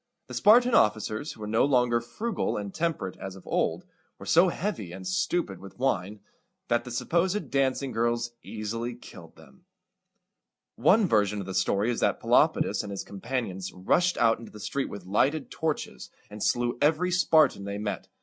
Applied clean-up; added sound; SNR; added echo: none; none; none; none.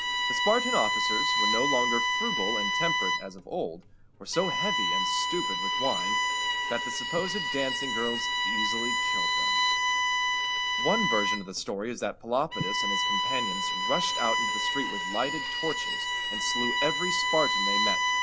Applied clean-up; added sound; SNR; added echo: none; Bowed string instrument; -5 dB; none.